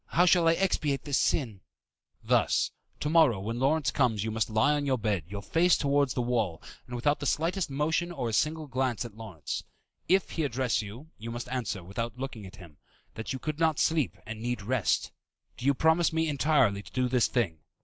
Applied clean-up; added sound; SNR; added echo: none; none; none; none.